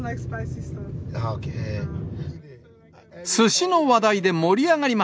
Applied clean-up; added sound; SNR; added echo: none; none; none; none.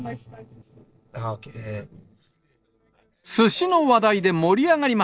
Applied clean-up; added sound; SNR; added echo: neural separator model SepFormer DNS4.